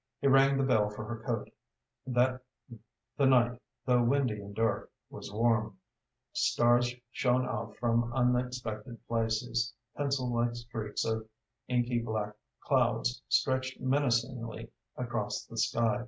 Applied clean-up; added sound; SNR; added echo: none; none; none; none.